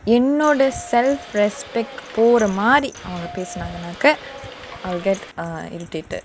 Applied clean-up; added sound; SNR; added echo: none; Subway, metro, underground / Doorbell; 16 dB; none.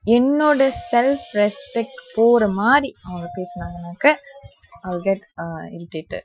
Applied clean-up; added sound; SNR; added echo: classical method Wiener filter.